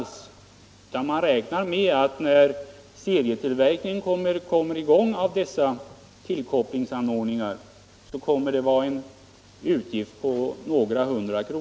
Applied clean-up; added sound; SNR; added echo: none; none; none; none.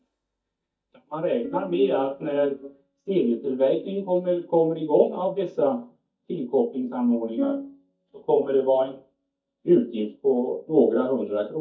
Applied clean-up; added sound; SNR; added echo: neural mask model DeepFilterNet 3.